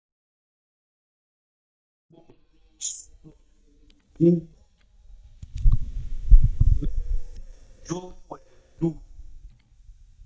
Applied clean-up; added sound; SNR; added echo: neural mask model DeepFilterNet 3.